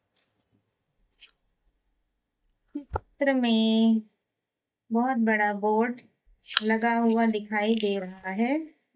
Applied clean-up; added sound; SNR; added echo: neural mask model DeepFilterNet 3.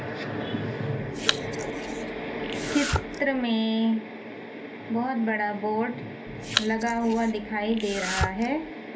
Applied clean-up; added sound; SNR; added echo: none; Domestic sounds, home sounds; 5 dB; reverberation time 0.3 s.